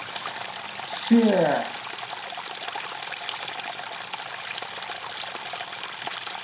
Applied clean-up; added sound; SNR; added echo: none; Stream; 5 dB; reverberation time 0.4 s.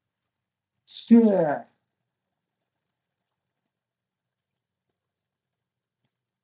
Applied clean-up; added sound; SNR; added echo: neural mask model DeepFilterNet 3.